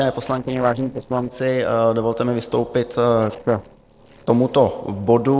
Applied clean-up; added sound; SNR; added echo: neural separator model SepFormer DNS4.